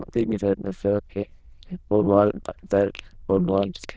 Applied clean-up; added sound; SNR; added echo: neural diffusion model UNIVERSE++.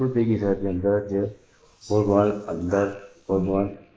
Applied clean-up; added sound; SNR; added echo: neural mask model Resemble Enhance denoiser.